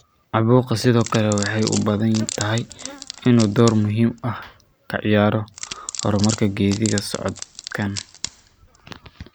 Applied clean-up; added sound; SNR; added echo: none; Wood; 13 dB; none.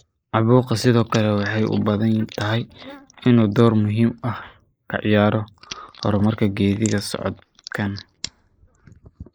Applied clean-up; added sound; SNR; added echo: neural mask model Resemble Enhance denoiser.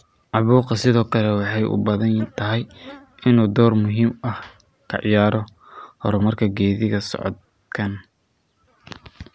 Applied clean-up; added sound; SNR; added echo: none; none; none; none.